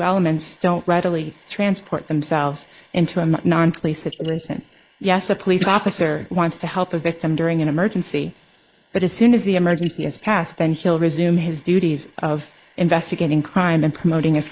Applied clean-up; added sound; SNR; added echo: neural mask model Resemble Enhance denoiser.